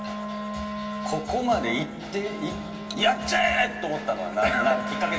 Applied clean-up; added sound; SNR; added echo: none; Wind instrument, woodwind instrument; 8 dB; reverberation time 2.1 s.